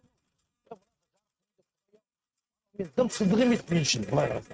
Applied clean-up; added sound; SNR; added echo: neural mask model RNNoise.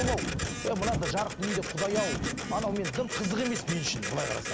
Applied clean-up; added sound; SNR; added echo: none; Printer + Thunder / Rain; 2 dB; none.